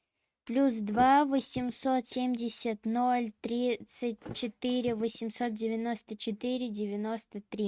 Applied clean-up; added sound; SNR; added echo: neural mask model RNNoise.